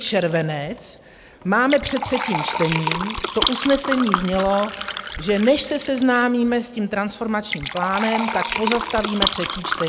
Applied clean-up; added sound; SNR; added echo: none; Fill (with liquid); 6 dB; none.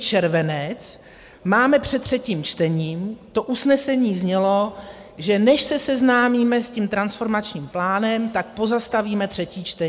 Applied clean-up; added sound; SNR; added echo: none; none; none; none.